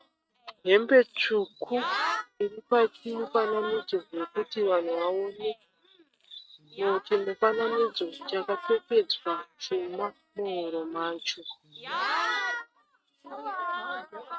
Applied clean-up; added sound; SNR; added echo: neural mask model RNNoise.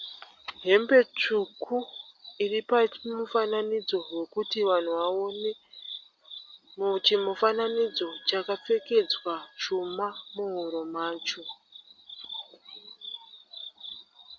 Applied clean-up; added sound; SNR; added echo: none; none; none; none.